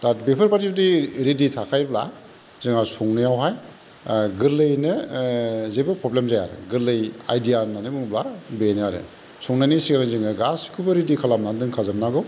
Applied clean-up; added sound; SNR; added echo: neural mask model Resemble Enhance denoiser.